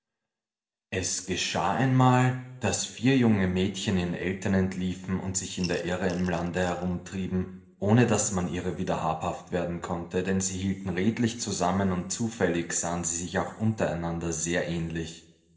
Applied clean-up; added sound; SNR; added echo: none; Coin (dropping) / Glass; 19 dB; reverberation time 0.8 s.